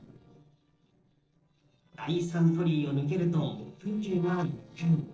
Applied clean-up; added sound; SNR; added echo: neural separator model SepFormer DNS4.